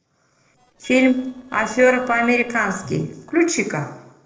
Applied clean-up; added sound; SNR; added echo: neural separator model SepFormer DNS4.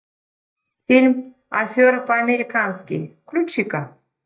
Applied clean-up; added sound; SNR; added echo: neural mask model DeepFilterNet 3.